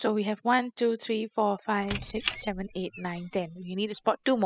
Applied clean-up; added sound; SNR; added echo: classical method spectral subtraction.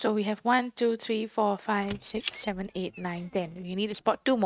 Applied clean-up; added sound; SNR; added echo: neural mask model RNNoise.